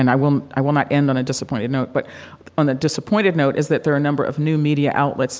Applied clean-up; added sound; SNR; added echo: none; none; none; none.